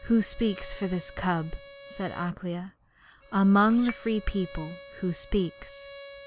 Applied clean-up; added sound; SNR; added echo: none; Bowed string instrument + Chink, clink; 18 dB; none.